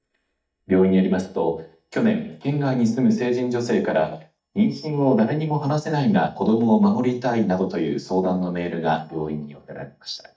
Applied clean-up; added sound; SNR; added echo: neural mask model DeepFilterNet 3.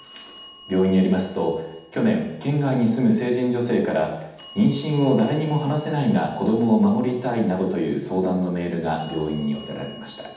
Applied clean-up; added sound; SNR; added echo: none; Bell; 15 dB; reverberation time 0.8 s.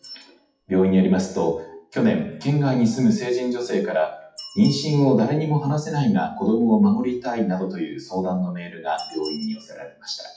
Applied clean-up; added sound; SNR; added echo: classical method WPE with log-MMSE.